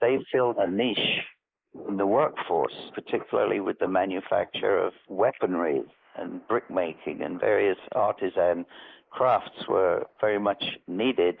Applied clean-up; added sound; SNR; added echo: neural mask model Resemble Enhance denoiser.